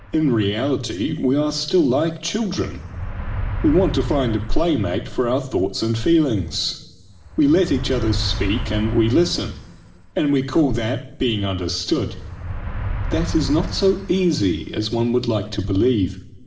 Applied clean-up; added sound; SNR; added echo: none; Motor vehicle (road); 10 dB; reverberation time 1.5 s.